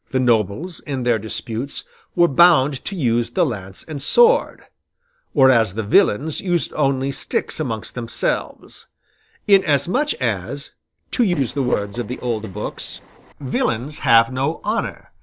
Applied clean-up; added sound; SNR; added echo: neural separator model SepFormer DNS4.